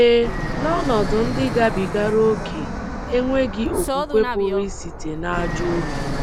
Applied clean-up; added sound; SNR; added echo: none; Fixed-wing aircraft, airplane; 4 dB; none.